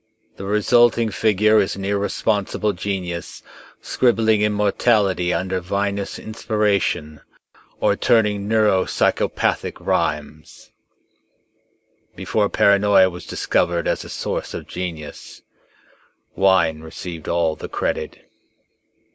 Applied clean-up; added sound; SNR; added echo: none; none; none; none.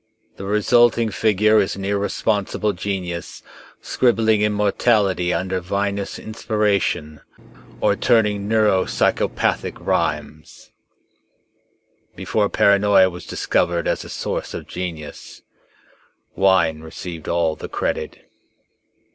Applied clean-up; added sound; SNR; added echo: none; Engine; 20 dB; none.